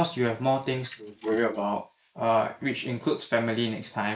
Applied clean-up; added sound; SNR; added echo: neural mask model Resemble Enhance denoiser.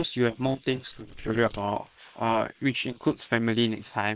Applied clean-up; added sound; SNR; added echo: neural separator model SepFormer WHAM!.